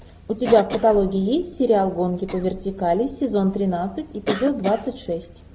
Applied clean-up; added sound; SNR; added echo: none; Cough; 15 dB; none.